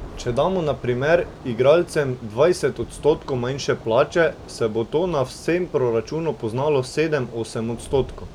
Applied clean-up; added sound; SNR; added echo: none; Thunder / Rain; 18 dB; none.